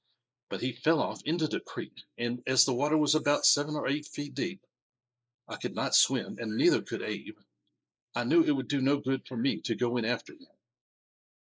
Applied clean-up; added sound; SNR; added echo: neural mask model Resemble Enhance denoiser.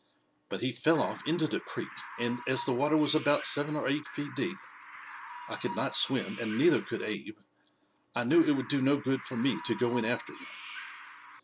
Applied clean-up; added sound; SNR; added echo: none; Bird; 13 dB; none.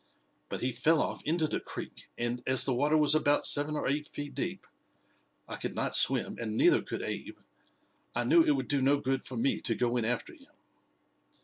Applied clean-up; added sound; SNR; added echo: none; none; none; none.